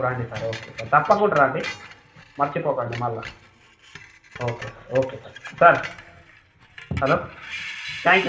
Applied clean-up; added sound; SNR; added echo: none; Screech; 15 dB; reverberation time 0.6 s.